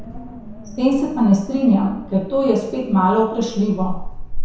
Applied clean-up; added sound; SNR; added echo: none; Wind; 9 dB; reverberation time 0.7 s.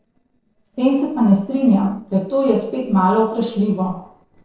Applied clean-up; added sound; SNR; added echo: neural separator model SepFormer DNS4.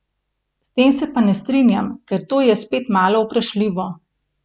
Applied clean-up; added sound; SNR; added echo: none; none; none; none.